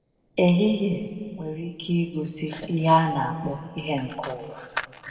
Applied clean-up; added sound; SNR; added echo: neural separator model SepFormer DNS4.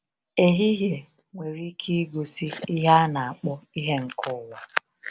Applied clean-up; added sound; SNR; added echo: none; none; none; none.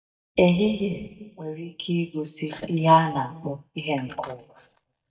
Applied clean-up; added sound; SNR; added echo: neural mask model DeepFilterNet 3.